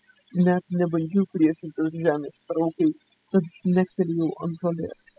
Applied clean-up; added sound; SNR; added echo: classical method spectral subtraction.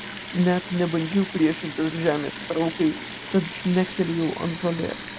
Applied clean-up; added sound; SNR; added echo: none; Sink (filling or washing) / Water tap, faucet; 11 dB; none.